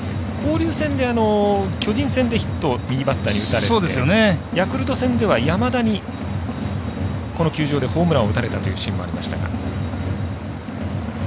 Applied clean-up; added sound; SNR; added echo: none; none; none; none.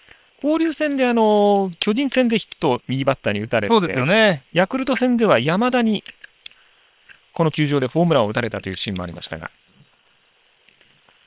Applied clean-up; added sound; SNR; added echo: neural separator model SepFormer WHAM!.